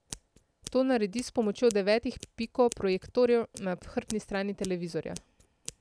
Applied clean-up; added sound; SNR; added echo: none; Scissors; 18 dB; none.